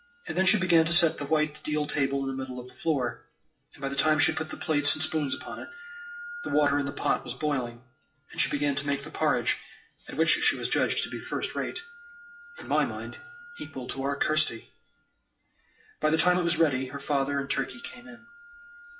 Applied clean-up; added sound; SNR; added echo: classical method WPE with log-MMSE.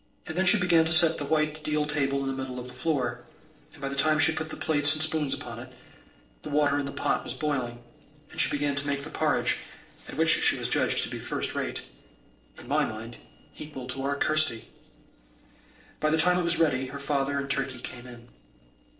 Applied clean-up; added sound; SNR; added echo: neural separator model SepFormer DNS4.